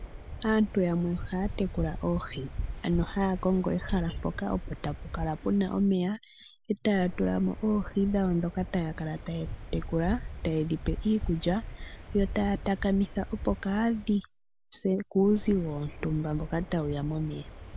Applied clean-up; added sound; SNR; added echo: none; Waves, surf; 9 dB; none.